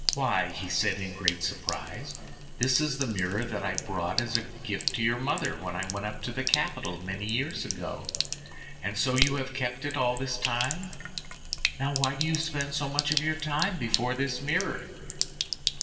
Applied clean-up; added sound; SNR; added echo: none; Sink (filling or washing); 3 dB; reverberation time 2.2 s.